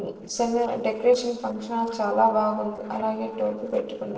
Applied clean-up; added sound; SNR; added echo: neural separator model SepFormer DNS4.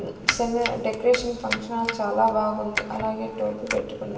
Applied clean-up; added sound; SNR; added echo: none; Domestic sounds, home sounds; 7 dB; reverberation time 1.4 s.